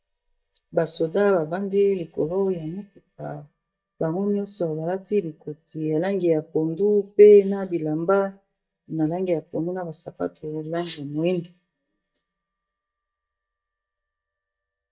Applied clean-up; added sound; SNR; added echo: neural mask model DeepFilterNet 3.